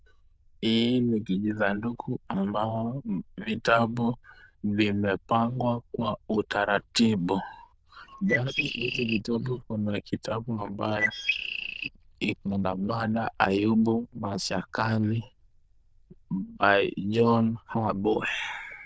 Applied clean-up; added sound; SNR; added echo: neural diffusion model UNIVERSE++.